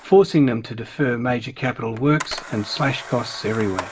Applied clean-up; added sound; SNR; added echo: none; Camera; 16 dB; reverberation time 0.2 s.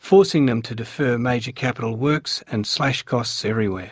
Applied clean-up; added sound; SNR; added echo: none; none; none; none.